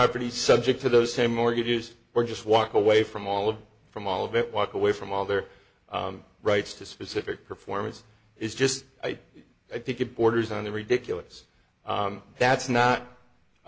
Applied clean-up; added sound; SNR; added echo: none; none; none; none.